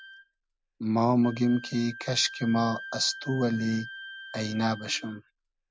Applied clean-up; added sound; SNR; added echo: none; Wind instrument, woodwind instrument; 15 dB; none.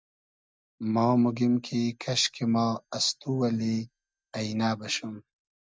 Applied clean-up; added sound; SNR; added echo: neural mask model DeepFilterNet 3.